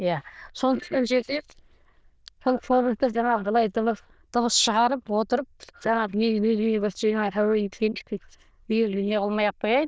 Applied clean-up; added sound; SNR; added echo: neural diffusion model UNIVERSE++.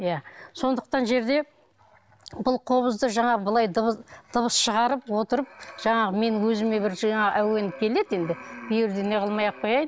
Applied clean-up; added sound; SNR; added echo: none; none; none; none.